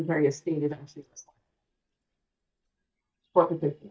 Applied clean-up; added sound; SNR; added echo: neural mask model DeepFilterNet 3.